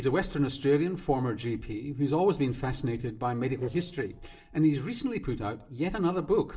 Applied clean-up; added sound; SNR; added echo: neural separator model SepFormer DNS4.